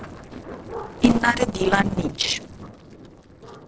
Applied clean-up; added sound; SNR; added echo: neural separator model SepFormer DNS4.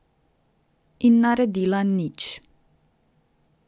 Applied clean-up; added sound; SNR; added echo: none; none; none; none.